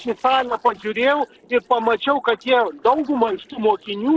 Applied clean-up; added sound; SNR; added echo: neural separator model SepFormer DNS4.